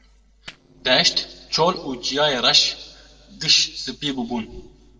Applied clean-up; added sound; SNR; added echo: neural separator model SepFormer DNS4.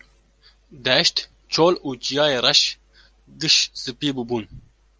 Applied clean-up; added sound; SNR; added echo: none; none; none; none.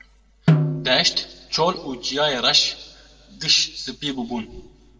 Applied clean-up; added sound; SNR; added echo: none; Snare drum; 0 dB; reverberation time 1.2 s.